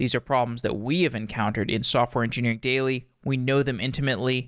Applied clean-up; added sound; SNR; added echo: none; none; none; none.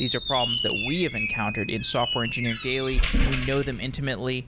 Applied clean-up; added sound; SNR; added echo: none; Squeak; -1 dB; none.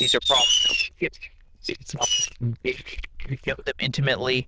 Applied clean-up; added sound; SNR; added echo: neural diffusion model UNIVERSE++.